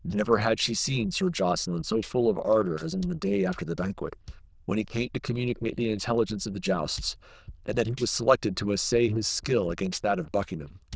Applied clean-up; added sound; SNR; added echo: neural diffusion model UNIVERSE++.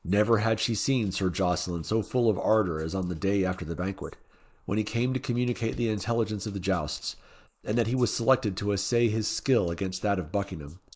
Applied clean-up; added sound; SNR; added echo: neural mask model Resemble Enhance denoiser.